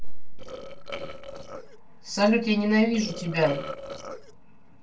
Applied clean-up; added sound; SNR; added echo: neural separator model SepFormer DNS4.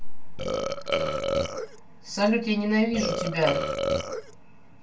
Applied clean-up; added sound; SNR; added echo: none; Burping, eructation; 1 dB; reverberation time 0.2 s.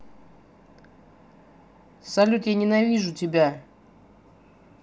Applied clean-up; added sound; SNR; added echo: none; none; none; none.